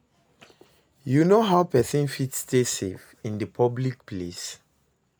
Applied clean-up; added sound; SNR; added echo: none; none; none; none.